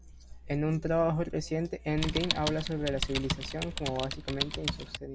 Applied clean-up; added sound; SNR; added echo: none; Typing; 3 dB; none.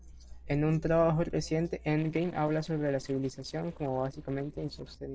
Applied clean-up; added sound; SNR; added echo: neural separator model SepFormer DNS4.